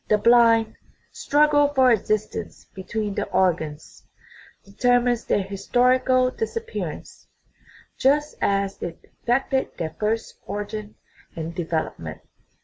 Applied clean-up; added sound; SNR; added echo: none; none; none; none.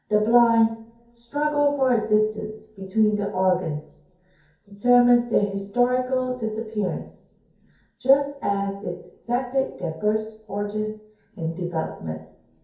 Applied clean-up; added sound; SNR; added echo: none; none; none; reverberation time 0.6 s.